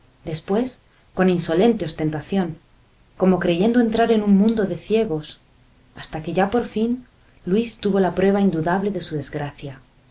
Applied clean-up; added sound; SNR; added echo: none; none; none; none.